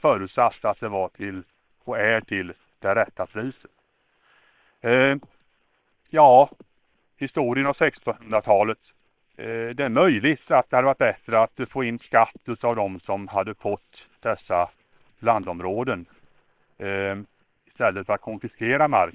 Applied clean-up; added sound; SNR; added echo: neural separator model SepFormer WHAM!.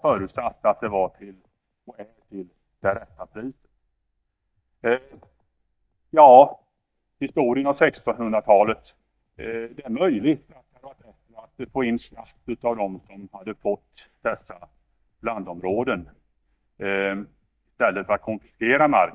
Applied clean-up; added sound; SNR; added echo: neural mask model DeepFilterNet 3.